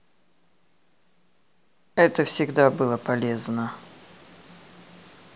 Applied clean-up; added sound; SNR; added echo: none; none; none; none.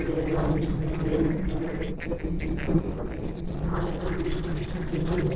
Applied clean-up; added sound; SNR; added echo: neural separator model SepFormer DNS4.